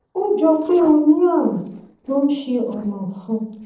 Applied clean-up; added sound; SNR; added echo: neural separator model SepFormer DNS4.